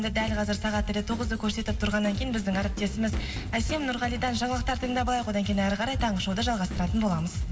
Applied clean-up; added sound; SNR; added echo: none; Drum / Drum kit; 16 dB; reverberation time 1.5 s.